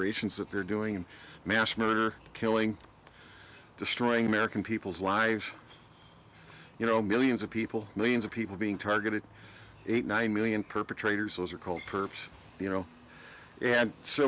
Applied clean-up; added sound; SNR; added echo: none; none; none; none.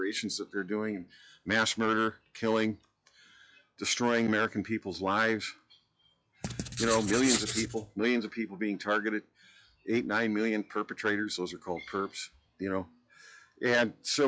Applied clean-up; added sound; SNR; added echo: classical method log-MMSE.